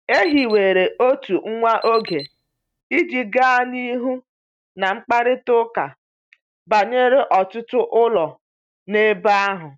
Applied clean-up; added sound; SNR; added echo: neural mask model RNNoise.